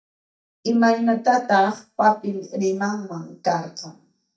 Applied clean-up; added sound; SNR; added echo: neural mask model DeepFilterNet 3.